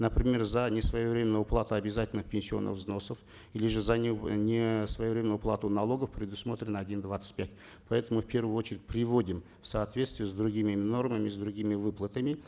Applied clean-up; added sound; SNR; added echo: none; none; none; none.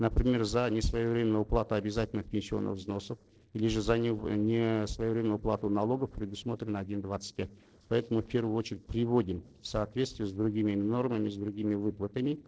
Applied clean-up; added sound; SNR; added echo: neural separator model SepFormer DNS4.